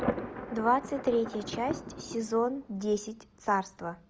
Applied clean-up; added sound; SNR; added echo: none; Thunder; 8 dB; none.